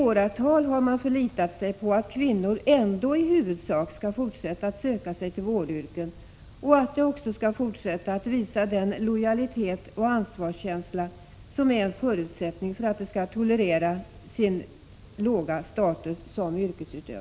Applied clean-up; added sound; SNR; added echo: none; none; none; none.